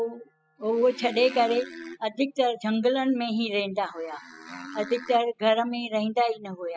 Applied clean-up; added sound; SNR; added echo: classical method spectral subtraction.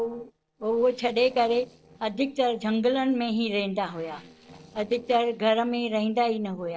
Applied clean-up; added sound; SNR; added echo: neural separator model SepFormer DNS4.